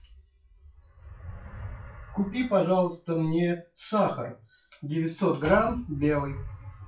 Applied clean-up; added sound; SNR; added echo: classical method WPE with log-MMSE.